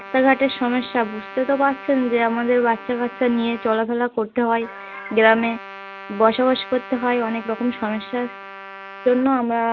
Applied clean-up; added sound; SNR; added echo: none; Trumpet; 16 dB; none.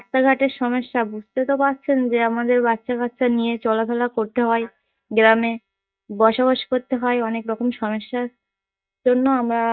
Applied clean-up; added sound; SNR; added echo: neural mask model DeepFilterNet 3.